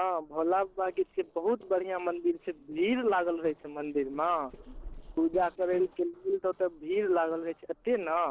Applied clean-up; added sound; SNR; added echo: neural separator model SepFormer DNS4.